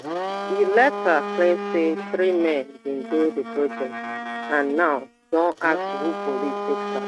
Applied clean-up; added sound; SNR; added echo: neural mask model RNNoise.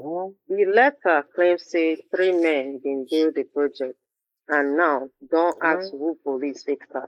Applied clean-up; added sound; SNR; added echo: neural mask model Resemble Enhance denoiser.